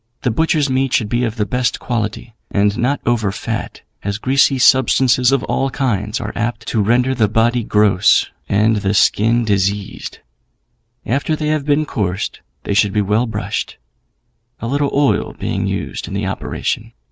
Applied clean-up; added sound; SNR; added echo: none; none; none; none.